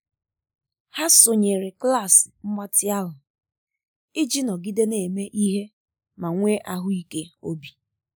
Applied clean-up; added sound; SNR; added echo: none; none; none; none.